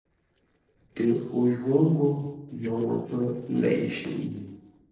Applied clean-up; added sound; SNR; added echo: neural separator model SepFormer DNS4.